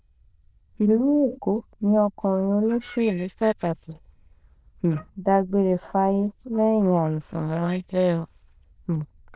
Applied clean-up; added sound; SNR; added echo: neural diffusion model UNIVERSE++.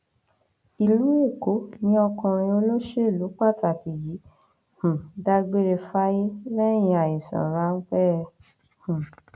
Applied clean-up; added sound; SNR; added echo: none; none; none; none.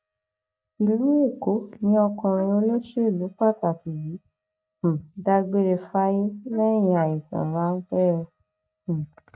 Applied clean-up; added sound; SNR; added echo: neural mask model DeepFilterNet 3.